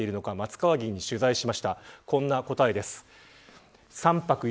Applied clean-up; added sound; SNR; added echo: none; none; none; none.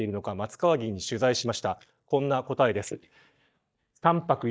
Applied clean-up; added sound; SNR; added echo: neural mask model DeepFilterNet 3.